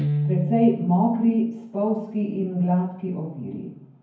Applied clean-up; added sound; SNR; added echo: none; Guitar; 8 dB; reverberation time 0.9 s.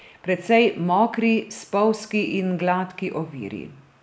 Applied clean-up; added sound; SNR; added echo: none; none; none; none.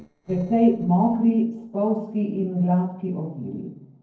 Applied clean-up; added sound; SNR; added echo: neural separator model SepFormer DNS4.